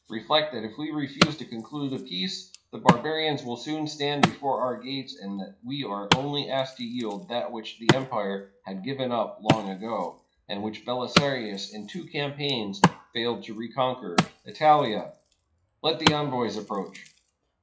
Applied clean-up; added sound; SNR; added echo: classical method WPE with log-MMSE.